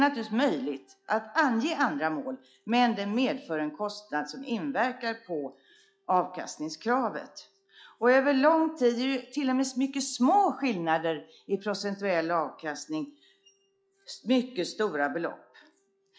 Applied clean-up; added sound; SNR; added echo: classical method log-MMSE.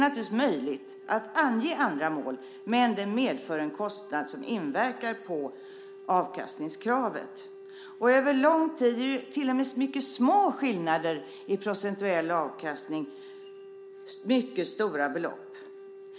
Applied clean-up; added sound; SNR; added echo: none; Wind instrument, woodwind instrument; 17 dB; none.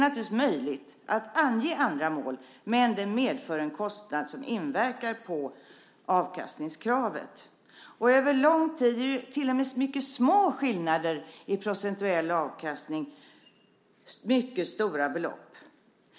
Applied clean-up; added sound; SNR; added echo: none; none; none; none.